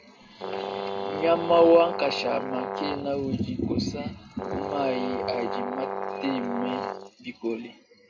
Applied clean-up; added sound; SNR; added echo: none; Brass instrument; 5 dB; reverberation time 0.2 s.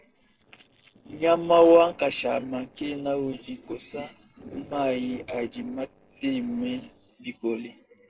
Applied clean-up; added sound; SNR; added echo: neural separator model SepFormer DNS4.